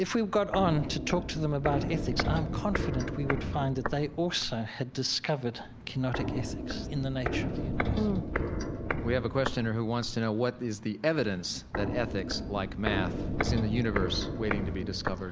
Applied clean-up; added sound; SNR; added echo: none; Walk, footsteps; 2 dB; none.